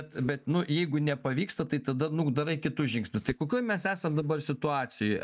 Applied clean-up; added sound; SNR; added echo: neural mask model DeepFilterNet 3.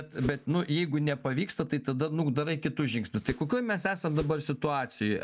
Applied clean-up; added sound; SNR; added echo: none; Whoosh, swoosh, swish; 11 dB; none.